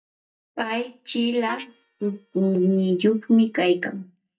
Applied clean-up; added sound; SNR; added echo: neural mask model DeepFilterNet 3.